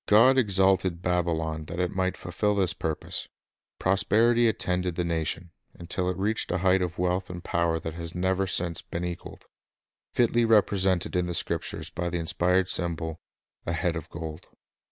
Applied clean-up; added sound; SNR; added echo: none; none; none; none.